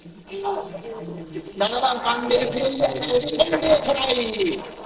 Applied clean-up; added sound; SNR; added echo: neural separator model SepFormer DNS4.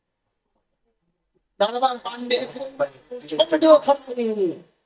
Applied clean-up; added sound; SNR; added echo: neural mask model DeepFilterNet 3.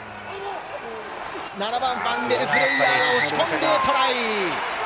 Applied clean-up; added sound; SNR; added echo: none; none; none; none.